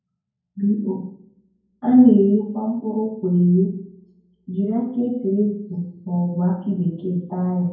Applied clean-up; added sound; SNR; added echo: none; none; none; reverberation time 0.9 s.